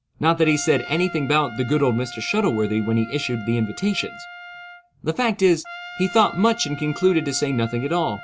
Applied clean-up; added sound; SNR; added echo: none; Trumpet; 16 dB; none.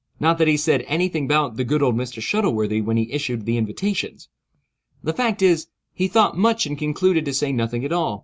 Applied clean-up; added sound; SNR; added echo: none; none; none; none.